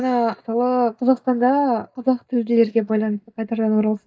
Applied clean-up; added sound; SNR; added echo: neural mask model DeepFilterNet 3.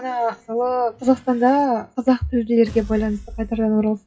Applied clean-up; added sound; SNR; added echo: classical method WPE with log-MMSE.